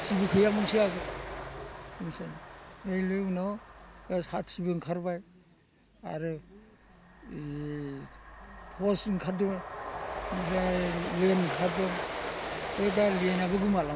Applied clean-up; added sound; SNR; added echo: none; Train; 7 dB; none.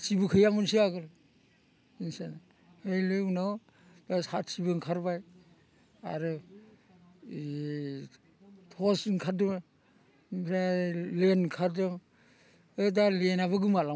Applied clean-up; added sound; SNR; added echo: none; none; none; none.